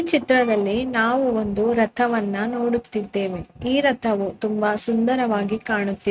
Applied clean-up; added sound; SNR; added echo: neural mask model RNNoise.